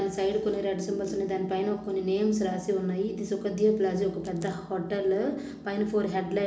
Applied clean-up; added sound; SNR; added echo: none; none; none; none.